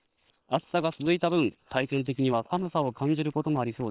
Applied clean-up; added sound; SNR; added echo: neural separator model SepFormer WHAM!.